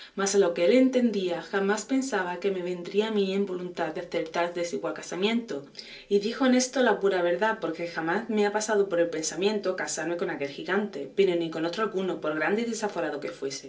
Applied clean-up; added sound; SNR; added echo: none; none; none; reverberation time 0.3 s.